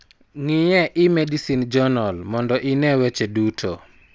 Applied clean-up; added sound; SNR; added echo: none; none; none; none.